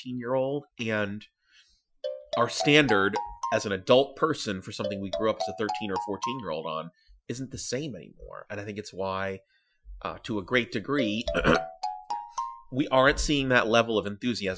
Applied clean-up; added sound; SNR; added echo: classical method Wiener filter.